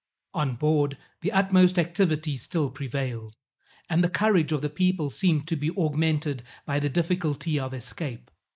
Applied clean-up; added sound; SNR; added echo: neural mask model Resemble Enhance denoiser.